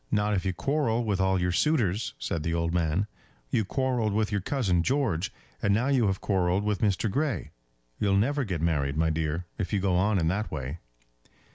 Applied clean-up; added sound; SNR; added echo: none; none; none; none.